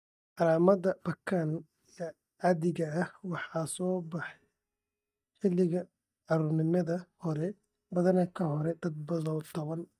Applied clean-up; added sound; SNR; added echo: neural mask model DeepFilterNet 3.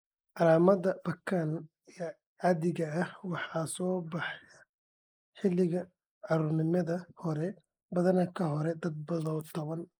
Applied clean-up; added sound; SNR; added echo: neural mask model Resemble Enhance denoiser.